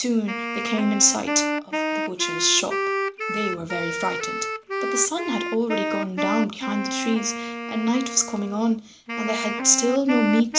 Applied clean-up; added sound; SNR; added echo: none; Wind instrument, woodwind instrument; 3 dB; none.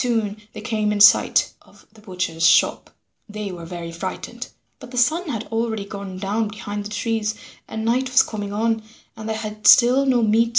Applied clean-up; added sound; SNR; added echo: none; none; none; none.